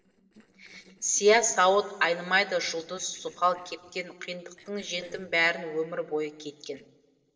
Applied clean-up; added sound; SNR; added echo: neural separator model SepFormer DNS4.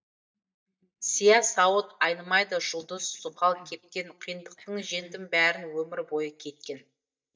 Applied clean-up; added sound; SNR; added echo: neural mask model DeepFilterNet 3.